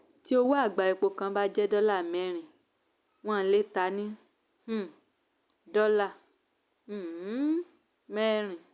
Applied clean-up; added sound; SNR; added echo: none; none; none; none.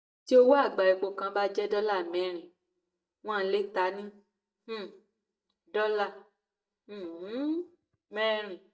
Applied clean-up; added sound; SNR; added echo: neural mask model DeepFilterNet 3.